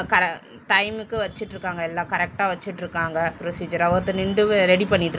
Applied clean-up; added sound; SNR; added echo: none; none; none; none.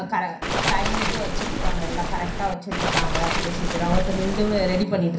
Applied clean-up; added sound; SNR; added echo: none; Waves, surf; -2 dB; reverberation time 0.5 s.